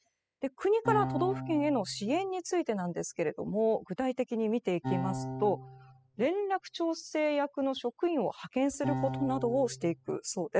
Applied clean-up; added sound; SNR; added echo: classical method spectral subtraction.